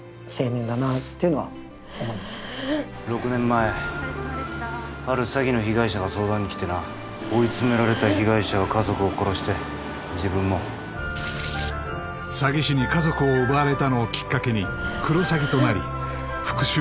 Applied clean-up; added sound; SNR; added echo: none; Breathing; 10 dB; none.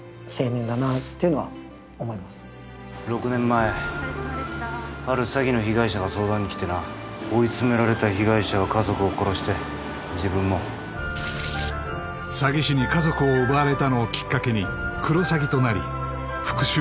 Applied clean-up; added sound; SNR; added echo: none; none; none; none.